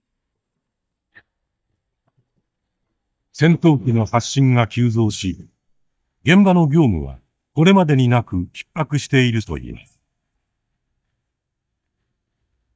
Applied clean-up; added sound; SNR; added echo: neural mask model DeepFilterNet 3.